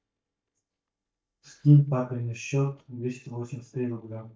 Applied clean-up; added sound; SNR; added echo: neural mask model DeepFilterNet 3.